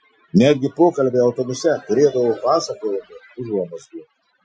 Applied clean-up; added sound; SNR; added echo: classical method Wiener filter.